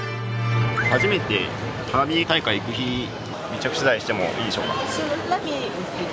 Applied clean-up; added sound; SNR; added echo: none; none; none; none.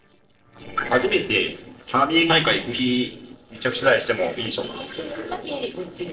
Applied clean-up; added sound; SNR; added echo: neural separator model SepFormer DNS4.